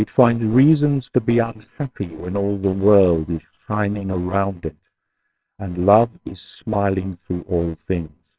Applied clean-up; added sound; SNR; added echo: neural separator model SepFormer WHAMR!.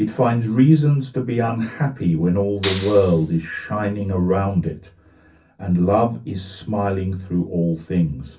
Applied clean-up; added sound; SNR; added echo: none; Clapping; 12 dB; reverberation time 0.3 s.